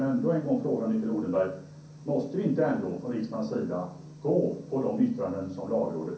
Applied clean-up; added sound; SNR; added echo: none; none; none; reverberation time 0.6 s.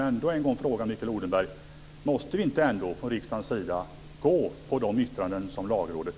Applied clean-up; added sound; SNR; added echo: none; none; none; none.